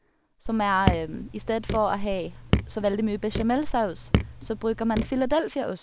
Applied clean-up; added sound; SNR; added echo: none; Raindrop / Drip; 3 dB; none.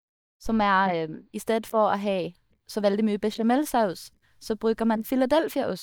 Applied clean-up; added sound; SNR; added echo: neural mask model DeepFilterNet 3.